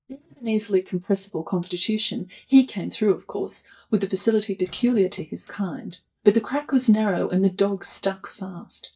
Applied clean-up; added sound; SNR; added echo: neural mask model DeepFilterNet 3.